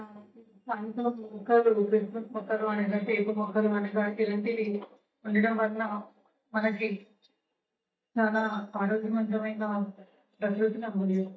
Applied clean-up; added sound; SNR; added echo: neural mask model DeepFilterNet 3.